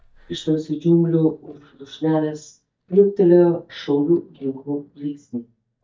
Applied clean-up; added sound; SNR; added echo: neural mask model DeepFilterNet 3.